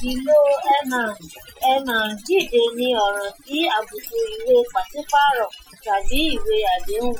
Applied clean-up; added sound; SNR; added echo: classical method Wiener filter.